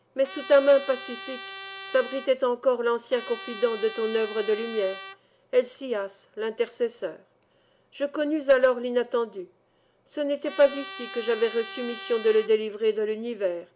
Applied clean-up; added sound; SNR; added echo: none; Trumpet; 13 dB; none.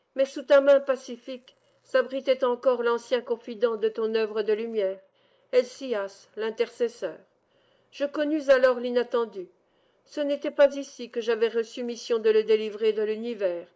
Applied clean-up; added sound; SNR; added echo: neural mask model Resemble Enhance denoiser.